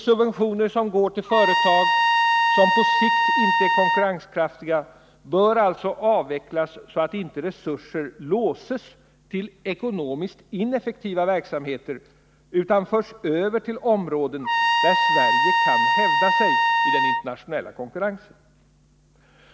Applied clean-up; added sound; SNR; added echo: none; Trumpet; -4 dB; none.